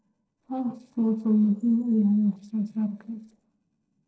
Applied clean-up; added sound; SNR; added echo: neural separator model SepFormer DNS4.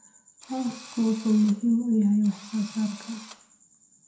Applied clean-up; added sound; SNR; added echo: none; Engine / Drill; 20 dB; reverberation time 0.6 s.